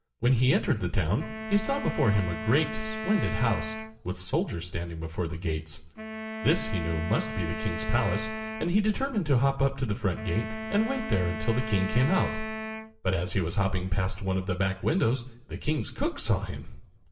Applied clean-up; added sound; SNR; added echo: none; Wind instrument, woodwind instrument; 9 dB; reverberation time 0.7 s.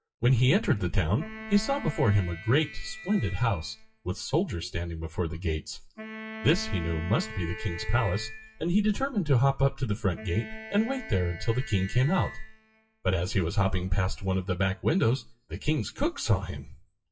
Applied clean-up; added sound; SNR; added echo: classical method WPE with log-MMSE.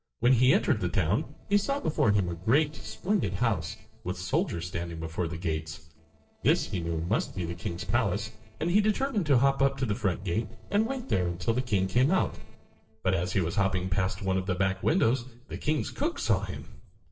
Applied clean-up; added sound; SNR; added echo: neural separator model SepFormer DNS4.